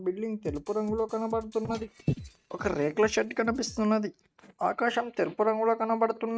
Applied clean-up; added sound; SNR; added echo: neural mask model RNNoise.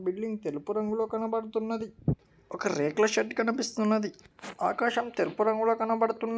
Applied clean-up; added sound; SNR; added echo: none; none; none; none.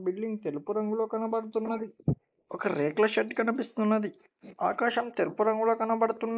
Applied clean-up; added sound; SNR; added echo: neural mask model Resemble Enhance denoiser.